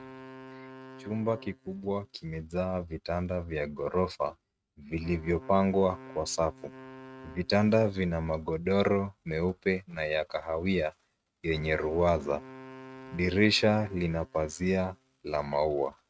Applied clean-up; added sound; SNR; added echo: neural mask model RNNoise.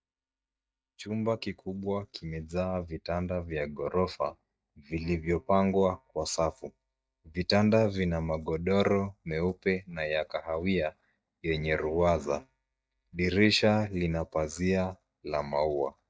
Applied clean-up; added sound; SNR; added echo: neural mask model DeepFilterNet 3.